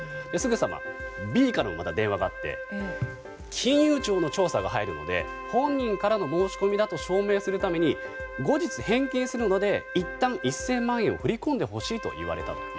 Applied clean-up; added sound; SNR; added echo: none; Wind instrument, woodwind instrument; 11 dB; none.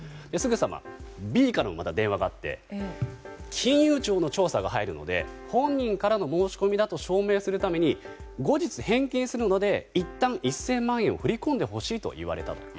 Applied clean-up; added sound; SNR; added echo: none; none; none; none.